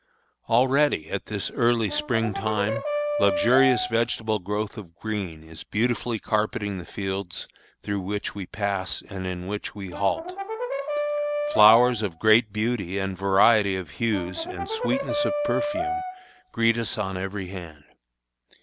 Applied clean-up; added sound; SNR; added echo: none; Brass instrument; 3 dB; none.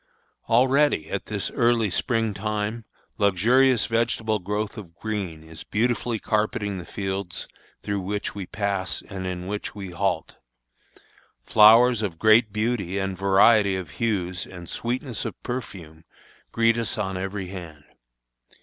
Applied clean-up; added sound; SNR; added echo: none; none; none; none.